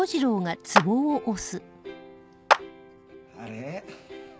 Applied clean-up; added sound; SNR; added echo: none; Clapping; -1 dB; none.